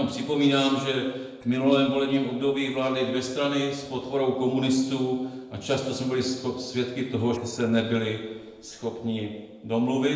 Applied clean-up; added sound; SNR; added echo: neural separator model SepFormer DNS4.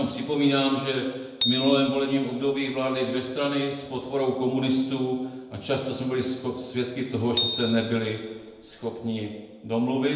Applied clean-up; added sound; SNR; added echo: none; Bicycle bell; 6 dB; reverberation time 1.0 s.